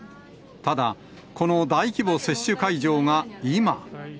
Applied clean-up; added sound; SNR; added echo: none; none; none; none.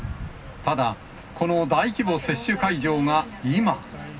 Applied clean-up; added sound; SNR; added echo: none; Stream / Chirp, tweet / Wind; 16 dB; reverberation time 0.4 s.